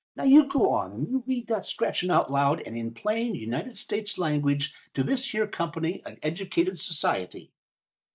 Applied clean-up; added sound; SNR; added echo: neural mask model DeepFilterNet 3.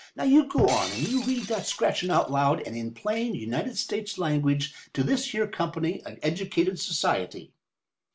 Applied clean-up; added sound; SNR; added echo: none; Shatter; 11 dB; none.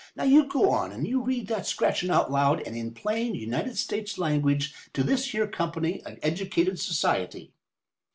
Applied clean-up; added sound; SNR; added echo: none; none; none; none.